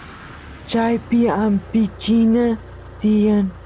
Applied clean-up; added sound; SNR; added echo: none; Motor vehicle (road); 18 dB; none.